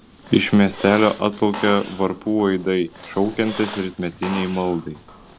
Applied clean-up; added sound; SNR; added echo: none; Squeak; 15 dB; none.